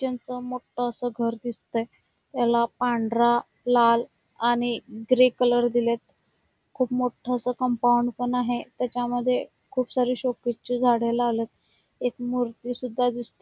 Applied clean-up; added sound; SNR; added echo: none; none; none; none.